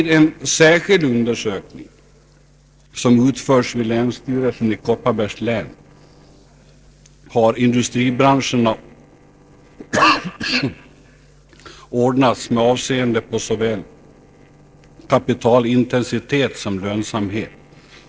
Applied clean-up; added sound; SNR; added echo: neural separator model SepFormer DNS4.